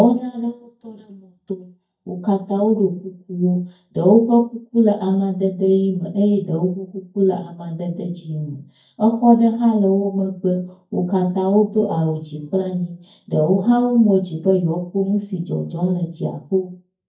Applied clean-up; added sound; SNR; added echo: neural mask model DeepFilterNet 3.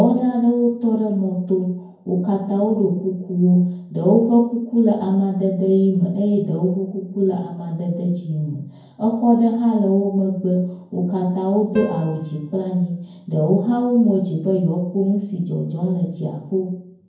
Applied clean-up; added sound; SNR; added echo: none; Piano; 20 dB; reverberation time 0.9 s.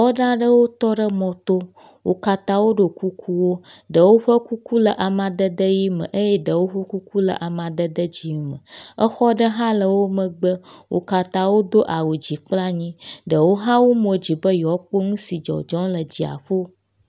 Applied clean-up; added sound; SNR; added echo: none; none; none; none.